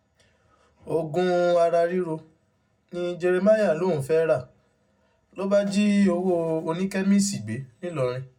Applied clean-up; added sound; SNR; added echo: none; none; none; reverberation time 0.4 s.